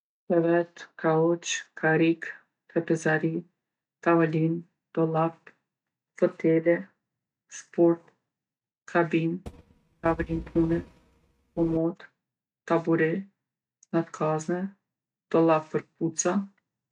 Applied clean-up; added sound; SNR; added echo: neural mask model RNNoise.